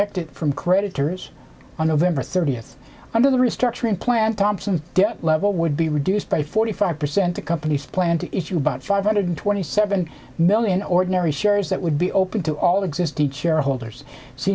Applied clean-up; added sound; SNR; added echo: none; none; none; none.